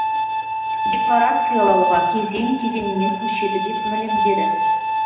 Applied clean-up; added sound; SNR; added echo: none; Bowed string instrument; -3 dB; reverberation time 1.0 s.